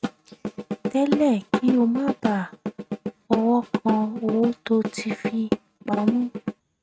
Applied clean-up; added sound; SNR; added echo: neural mask model RNNoise.